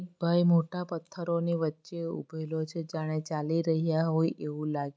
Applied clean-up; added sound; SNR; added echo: none; none; none; none.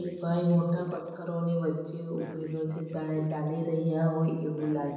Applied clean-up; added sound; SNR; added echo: none; Breathing; 19 dB; reverberation time 1.0 s.